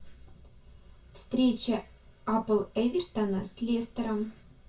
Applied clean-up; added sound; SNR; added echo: none; none; none; reverberation time 0.1 s.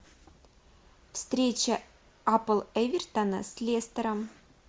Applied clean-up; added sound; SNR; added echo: none; none; none; none.